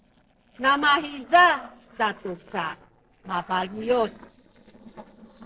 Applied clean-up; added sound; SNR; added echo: neural separator model SepFormer DNS4.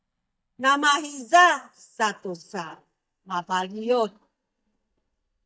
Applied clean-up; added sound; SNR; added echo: neural mask model DeepFilterNet 3.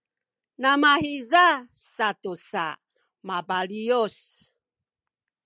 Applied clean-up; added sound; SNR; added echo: none; none; none; none.